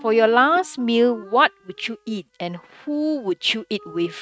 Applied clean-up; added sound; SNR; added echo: neural mask model RNNoise.